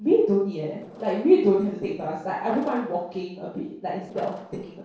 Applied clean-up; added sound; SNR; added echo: neural separator model SepFormer DNS4.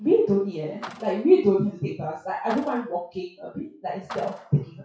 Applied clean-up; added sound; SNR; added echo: classical method WPE with log-MMSE.